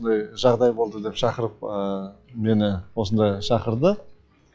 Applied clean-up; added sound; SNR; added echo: classical method log-MMSE.